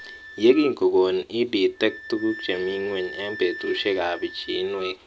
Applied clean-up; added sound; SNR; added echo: none; Wind instrument, woodwind instrument; 16 dB; none.